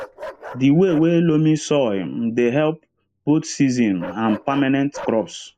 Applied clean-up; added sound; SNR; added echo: neural mask model Resemble Enhance denoiser.